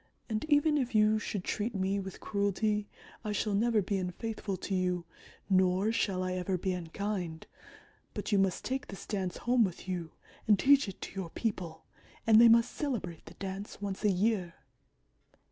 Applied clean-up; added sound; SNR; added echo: none; none; none; none.